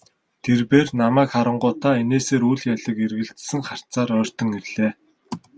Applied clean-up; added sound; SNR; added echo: none; none; none; none.